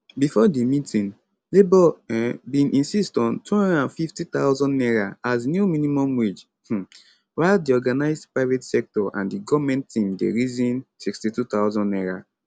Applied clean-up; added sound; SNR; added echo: none; none; none; none.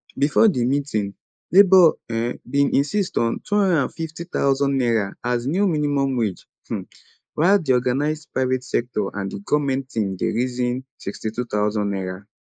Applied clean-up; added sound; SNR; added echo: neural mask model Resemble Enhance denoiser.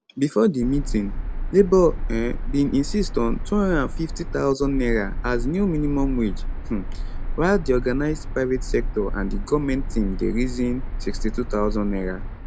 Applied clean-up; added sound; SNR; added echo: none; Car; 3 dB; none.